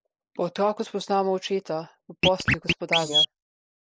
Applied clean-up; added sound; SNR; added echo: neural mask model Resemble Enhance denoiser.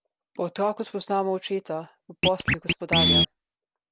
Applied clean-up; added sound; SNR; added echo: none; Scratching (performance technique); -4 dB; none.